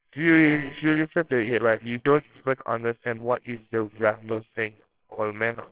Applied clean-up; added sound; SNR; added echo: neural separator model SepFormer WHAMR!.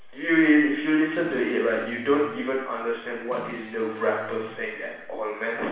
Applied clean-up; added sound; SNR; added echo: none; Guitar; 18 dB; reverberation time 0.7 s.